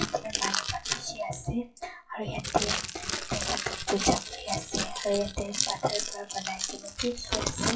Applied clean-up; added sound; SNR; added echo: classical method WPE with log-MMSE.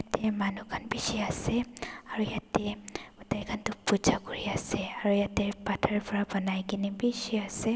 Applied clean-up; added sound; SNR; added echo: none; none; none; none.